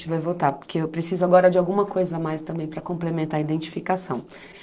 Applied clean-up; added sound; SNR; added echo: neural separator model SepFormer DNS4.